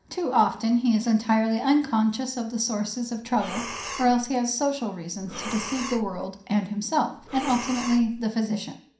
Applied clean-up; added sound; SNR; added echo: none; Breathing; 11 dB; reverberation time 0.5 s.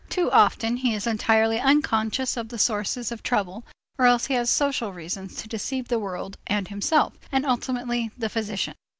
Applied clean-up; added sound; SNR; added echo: none; none; none; none.